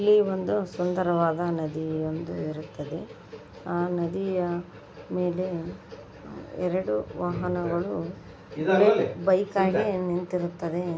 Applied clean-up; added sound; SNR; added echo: none; none; none; none.